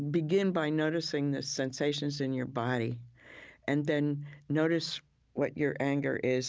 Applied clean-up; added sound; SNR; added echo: none; none; none; none.